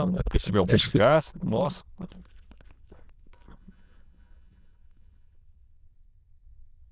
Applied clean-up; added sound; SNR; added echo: neural diffusion model UNIVERSE++.